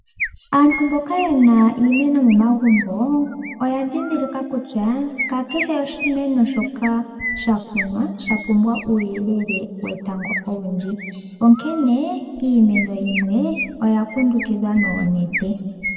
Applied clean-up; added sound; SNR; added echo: none; Chirp, tweet; 12 dB; reverberation time 2.1 s.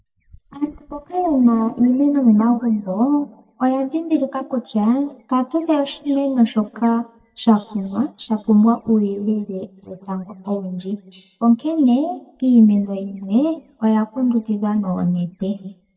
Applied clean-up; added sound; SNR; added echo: neural mask model DeepFilterNet 3.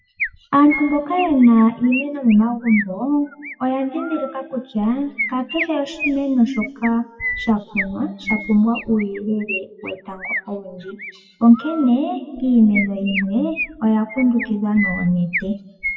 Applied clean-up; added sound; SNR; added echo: classical method WPE with log-MMSE.